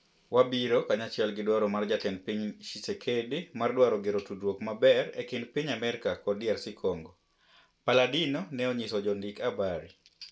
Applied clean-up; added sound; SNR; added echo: none; none; none; none.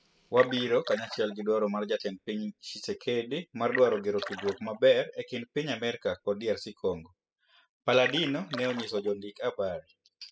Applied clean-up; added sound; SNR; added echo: classical method spectral subtraction.